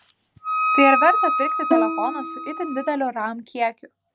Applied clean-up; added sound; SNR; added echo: none; Bowed string instrument + Wind instrument, woodwind instrument; -1 dB; none.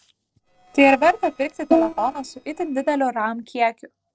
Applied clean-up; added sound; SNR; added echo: neural separator model SepFormer DNS4.